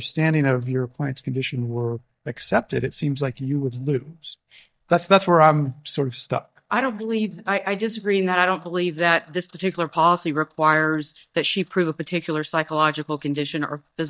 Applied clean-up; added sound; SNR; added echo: neural mask model DeepFilterNet 3.